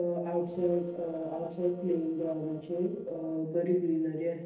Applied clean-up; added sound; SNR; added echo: neural separator model SepFormer DNS4.